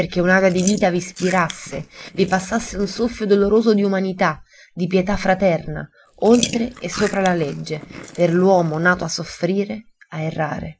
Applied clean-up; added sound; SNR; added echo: neural mask model Resemble Enhance denoiser.